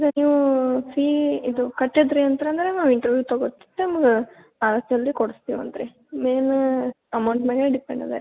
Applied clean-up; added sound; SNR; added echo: none; none; none; none.